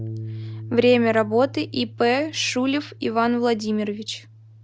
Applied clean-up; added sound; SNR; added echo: none; Bass guitar; 14 dB; none.